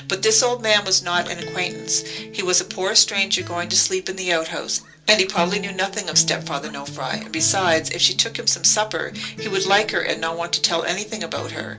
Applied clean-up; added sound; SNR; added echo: none; Acoustic guitar; 13 dB; reverberation time 0.2 s.